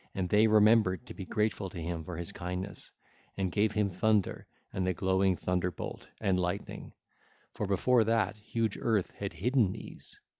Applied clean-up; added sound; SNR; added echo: none; none; none; none.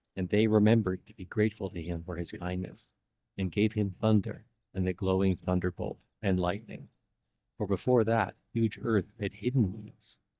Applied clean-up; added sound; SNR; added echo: neural mask model DeepFilterNet 3.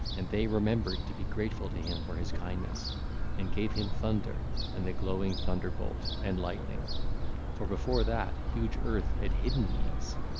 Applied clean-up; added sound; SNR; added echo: none; Gull, seagull / Fowl; -4 dB; none.